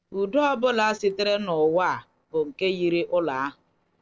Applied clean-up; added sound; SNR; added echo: neural separator model SepFormer DNS4.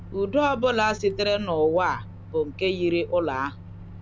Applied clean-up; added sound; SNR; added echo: none; Microwave oven; 15 dB; none.